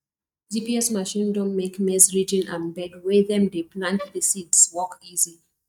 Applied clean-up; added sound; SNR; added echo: neural mask model DeepFilterNet 3.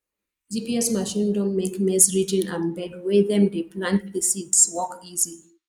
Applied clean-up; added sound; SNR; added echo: neural mask model Resemble Enhance denoiser.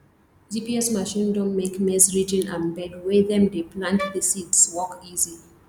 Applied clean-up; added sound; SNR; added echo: none; Wind instrument, woodwind instrument; 10 dB; none.